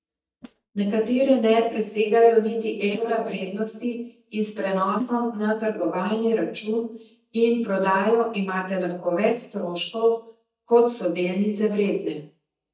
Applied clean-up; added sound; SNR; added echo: neural mask model DeepFilterNet 3.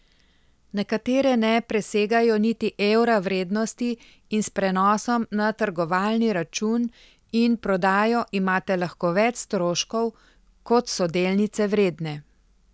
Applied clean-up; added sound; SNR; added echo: none; none; none; none.